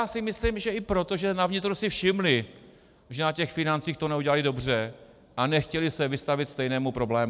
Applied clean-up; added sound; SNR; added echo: none; none; none; none.